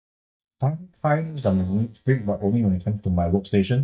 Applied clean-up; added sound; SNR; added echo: neural mask model DeepFilterNet 3.